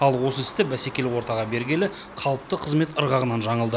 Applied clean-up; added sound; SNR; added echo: none; none; none; none.